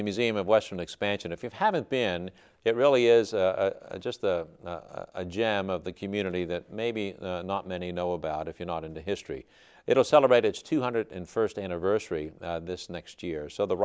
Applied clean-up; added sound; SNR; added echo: none; none; none; none.